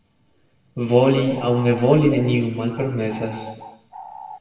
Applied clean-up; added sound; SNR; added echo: none; Bird; 18 dB; reverberation time 1.2 s.